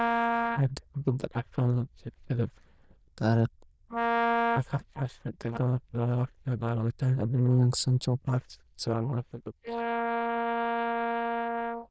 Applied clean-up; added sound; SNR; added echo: neural diffusion model UNIVERSE++.